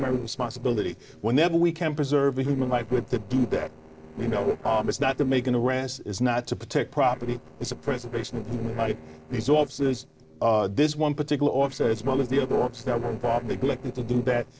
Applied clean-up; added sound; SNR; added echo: neural separator model SepFormer DNS4.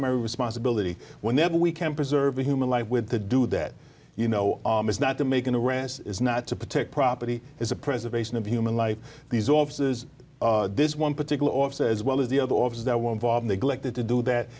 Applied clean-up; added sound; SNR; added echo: none; none; none; none.